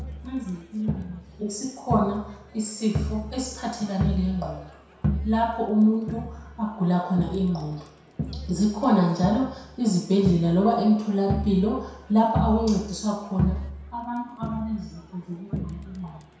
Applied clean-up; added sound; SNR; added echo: none; Crowd; 7 dB; reverberation time 0.7 s.